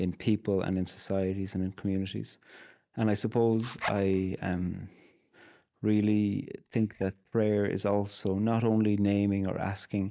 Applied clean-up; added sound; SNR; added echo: neural mask model DeepFilterNet 3.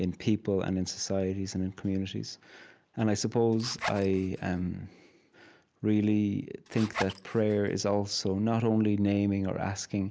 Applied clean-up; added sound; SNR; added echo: none; Zipper (clothing); 11 dB; none.